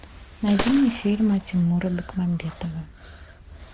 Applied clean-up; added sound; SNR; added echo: none; Gunshot, gunfire; 11 dB; none.